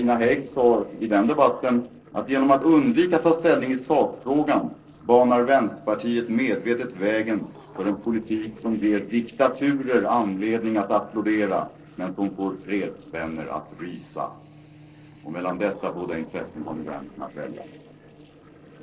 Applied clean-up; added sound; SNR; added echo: neural separator model SepFormer DNS4.